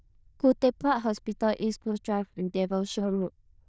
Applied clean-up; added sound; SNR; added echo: neural diffusion model UNIVERSE++.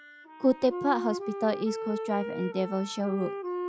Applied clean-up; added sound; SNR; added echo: classical method log-MMSE.